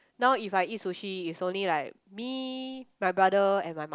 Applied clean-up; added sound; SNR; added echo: none; none; none; none.